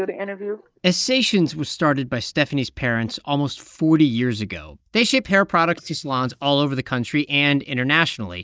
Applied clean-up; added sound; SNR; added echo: neural mask model DeepFilterNet 3.